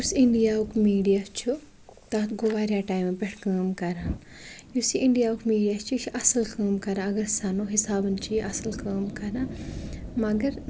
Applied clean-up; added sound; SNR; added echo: none; Fire; 15 dB; none.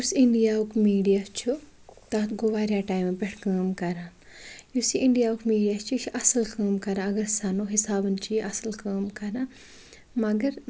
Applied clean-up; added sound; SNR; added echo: none; none; none; none.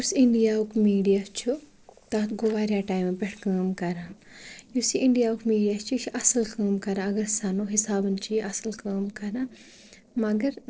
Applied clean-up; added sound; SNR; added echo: neural separator model SepFormer DNS4.